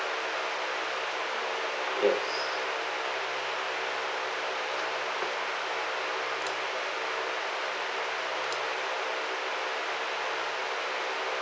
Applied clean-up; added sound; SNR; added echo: none; none; none; none.